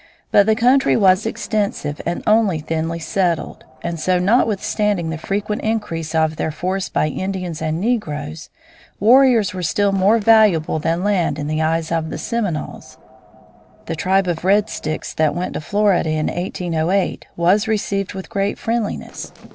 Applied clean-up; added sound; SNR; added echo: neural separator model SepFormer DNS4.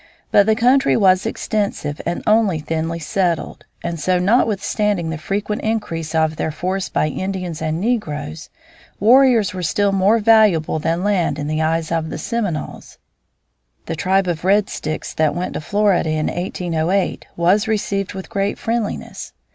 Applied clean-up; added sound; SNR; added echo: none; none; none; none.